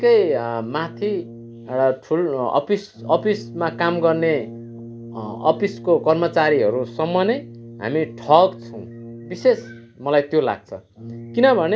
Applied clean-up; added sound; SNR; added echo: none; Brass instrument; 16 dB; none.